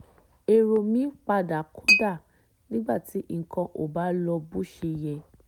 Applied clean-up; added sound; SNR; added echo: none; Chink, clink; 6 dB; none.